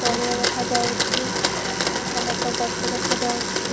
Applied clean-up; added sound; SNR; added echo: none; Domestic sounds, home sounds; -4 dB; none.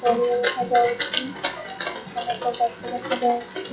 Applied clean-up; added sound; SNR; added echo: classical method log-MMSE.